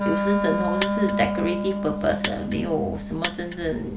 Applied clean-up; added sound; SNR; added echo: none; Wind instrument, woodwind instrument + Mechanisms; -1 dB; none.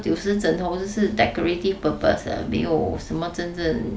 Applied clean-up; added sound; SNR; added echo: none; none; none; none.